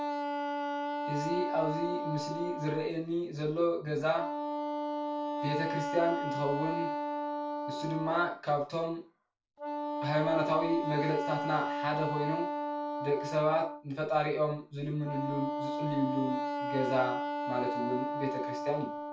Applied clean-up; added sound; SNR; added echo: none; Wind instrument, woodwind instrument; 2 dB; reverberation time 0.3 s.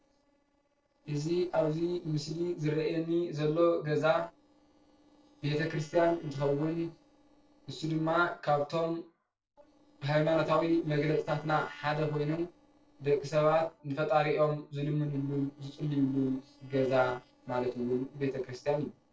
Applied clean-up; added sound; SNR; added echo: neural separator model SepFormer DNS4.